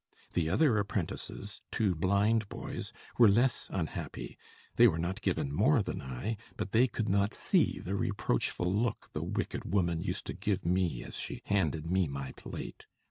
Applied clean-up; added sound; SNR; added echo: none; none; none; none.